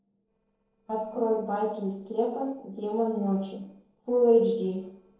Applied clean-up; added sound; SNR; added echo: neural separator model SepFormer DNS4.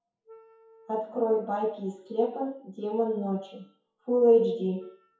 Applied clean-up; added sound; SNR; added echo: classical method WPE with log-MMSE.